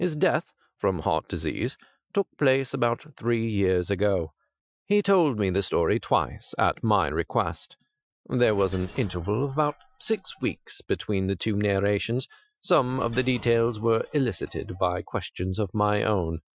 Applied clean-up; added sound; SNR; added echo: classical method Wiener filter.